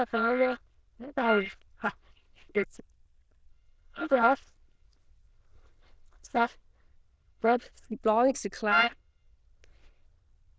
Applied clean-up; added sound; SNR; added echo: neural diffusion model UNIVERSE++.